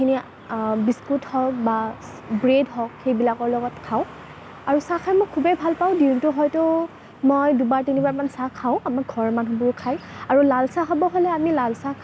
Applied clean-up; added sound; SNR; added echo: none; none; none; none.